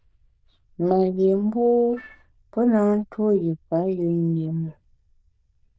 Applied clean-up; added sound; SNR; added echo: neural diffusion model UNIVERSE++.